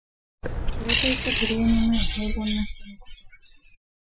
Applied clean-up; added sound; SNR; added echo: classical method Wiener filter.